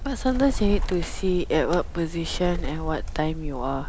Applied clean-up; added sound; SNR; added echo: none; Bird; 3 dB; none.